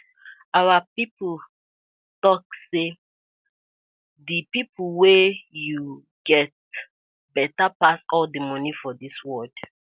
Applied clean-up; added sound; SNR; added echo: none; none; none; none.